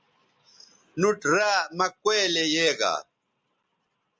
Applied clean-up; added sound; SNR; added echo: none; none; none; none.